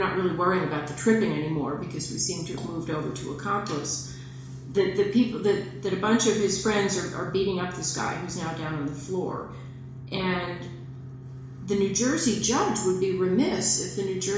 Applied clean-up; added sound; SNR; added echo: none; Organ; 14 dB; reverberation time 0.7 s.